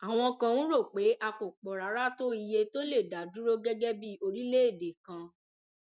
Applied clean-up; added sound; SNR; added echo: none; none; none; none.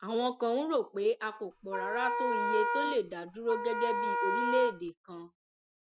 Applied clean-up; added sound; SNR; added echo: none; Wind instrument, woodwind instrument; -1 dB; none.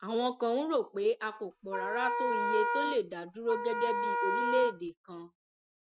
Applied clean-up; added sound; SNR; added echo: neural mask model RNNoise.